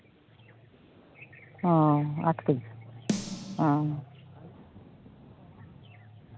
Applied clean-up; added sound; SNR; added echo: none; Snare drum; 7 dB; none.